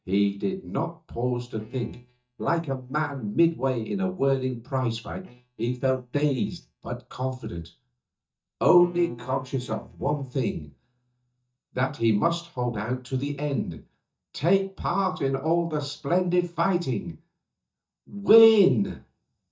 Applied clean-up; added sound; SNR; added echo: neural mask model DeepFilterNet 3.